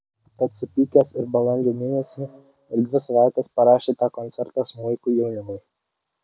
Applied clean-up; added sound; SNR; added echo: none; none; none; none.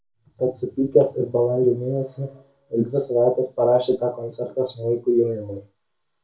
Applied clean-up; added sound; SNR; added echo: none; none; none; reverberation time 0.3 s.